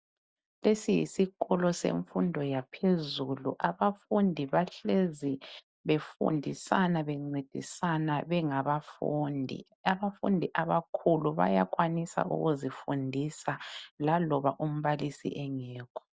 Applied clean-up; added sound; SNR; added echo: none; none; none; none.